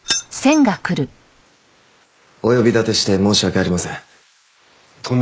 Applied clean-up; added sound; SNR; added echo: neural mask model Resemble Enhance denoiser.